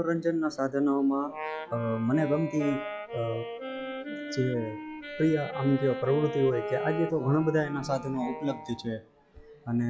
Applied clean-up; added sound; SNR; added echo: classical method log-MMSE.